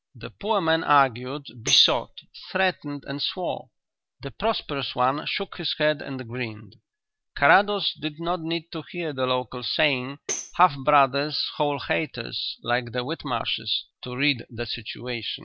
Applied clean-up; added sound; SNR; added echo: none; Tambourine; 12 dB; none.